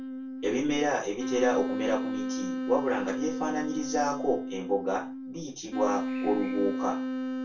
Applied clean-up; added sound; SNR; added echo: none; Wind instrument, woodwind instrument; 3 dB; reverberation time 0.2 s.